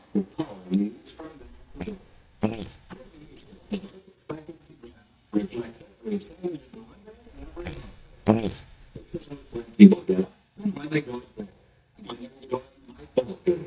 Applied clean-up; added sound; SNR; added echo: neural mask model DeepFilterNet 3.